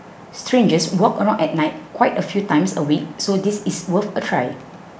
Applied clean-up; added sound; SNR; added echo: none; none; none; none.